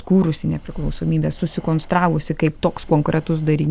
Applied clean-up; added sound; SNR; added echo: none; none; none; none.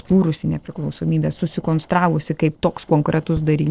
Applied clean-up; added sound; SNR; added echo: neural separator model SepFormer DNS4.